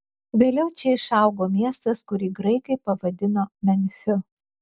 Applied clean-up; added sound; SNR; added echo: none; none; none; none.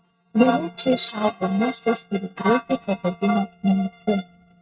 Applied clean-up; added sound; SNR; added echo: neural mask model RNNoise.